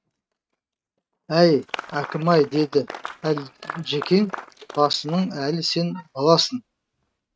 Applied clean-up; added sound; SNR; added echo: neural mask model RNNoise.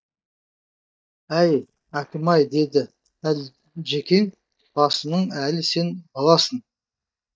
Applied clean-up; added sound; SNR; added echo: neural mask model DeepFilterNet 3.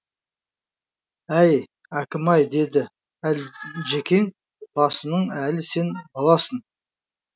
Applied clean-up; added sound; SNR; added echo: none; none; none; none.